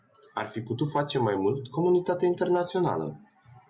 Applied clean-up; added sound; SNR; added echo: none; none; none; none.